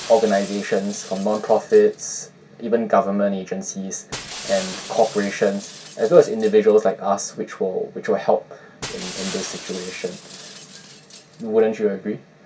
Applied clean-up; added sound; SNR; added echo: none; Shatter; 17 dB; reverberation time 0.1 s.